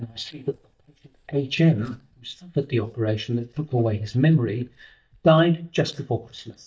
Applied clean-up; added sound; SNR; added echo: neural mask model DeepFilterNet 3.